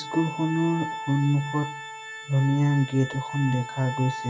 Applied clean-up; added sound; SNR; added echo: none; Organ; 10 dB; reverberation time 0.2 s.